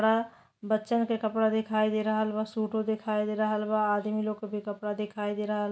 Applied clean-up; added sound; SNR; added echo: none; none; none; none.